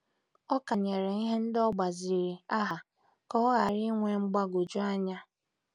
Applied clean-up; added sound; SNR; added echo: none; none; none; none.